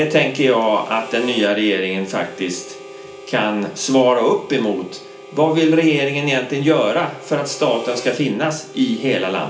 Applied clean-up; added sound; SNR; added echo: none; Harmonica; 18 dB; reverberation time 0.4 s.